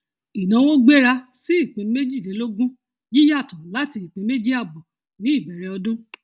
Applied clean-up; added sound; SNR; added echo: none; none; none; none.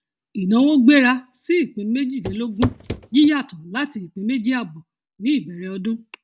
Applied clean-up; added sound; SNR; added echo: none; Walk, footsteps / Run / Wood; 8 dB; none.